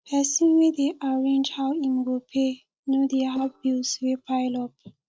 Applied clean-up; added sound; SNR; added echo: neural separator model SepFormer DNS4.